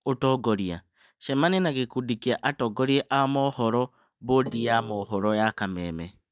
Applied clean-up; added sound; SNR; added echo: neural mask model DeepFilterNet 3.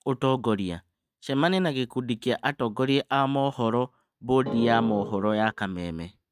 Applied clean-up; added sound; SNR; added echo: neural mask model RNNoise.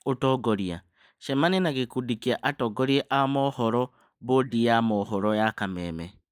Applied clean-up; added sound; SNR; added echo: neural mask model Resemble Enhance denoiser.